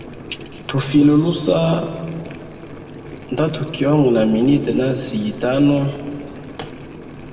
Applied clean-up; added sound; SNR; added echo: none; Boiling; 15 dB; reverberation time 2.0 s.